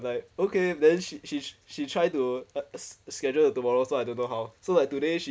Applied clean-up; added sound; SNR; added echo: none; none; none; none.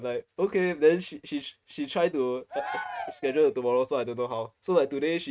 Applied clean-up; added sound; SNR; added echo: neural mask model RNNoise.